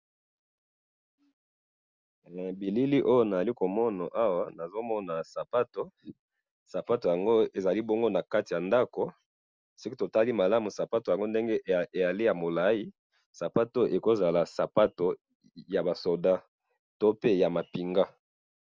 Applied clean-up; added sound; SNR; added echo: none; none; none; none.